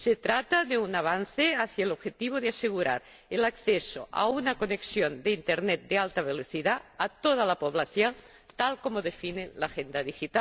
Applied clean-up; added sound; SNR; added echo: none; none; none; none.